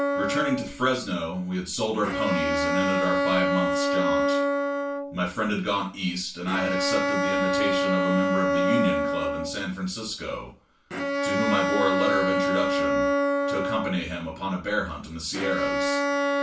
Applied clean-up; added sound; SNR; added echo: none; Bowed string instrument; -3 dB; reverberation time 0.3 s.